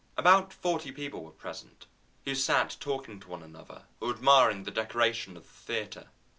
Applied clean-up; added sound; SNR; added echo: none; none; none; none.